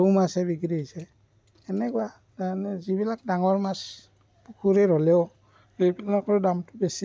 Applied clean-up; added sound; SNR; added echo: none; none; none; none.